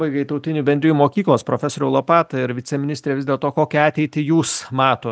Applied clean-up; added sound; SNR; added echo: none; none; none; none.